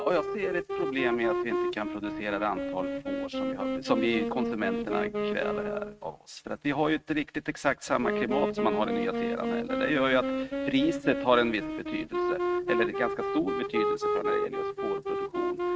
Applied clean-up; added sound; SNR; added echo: neural mask model RNNoise.